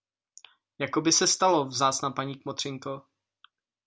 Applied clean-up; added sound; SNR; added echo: none; none; none; none.